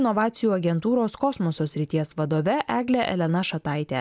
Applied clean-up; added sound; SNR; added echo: none; none; none; none.